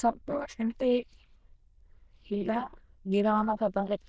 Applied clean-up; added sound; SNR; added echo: neural diffusion model UNIVERSE++.